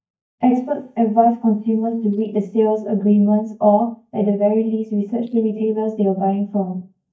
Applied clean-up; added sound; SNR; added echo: neural mask model DeepFilterNet 3.